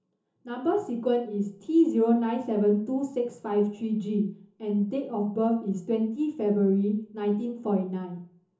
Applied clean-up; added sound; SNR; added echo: none; none; none; reverberation time 0.8 s.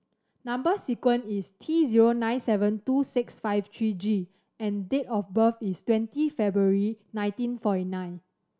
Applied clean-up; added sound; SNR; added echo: none; none; none; none.